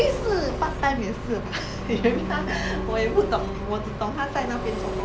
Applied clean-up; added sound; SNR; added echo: none; Engine; 4 dB; none.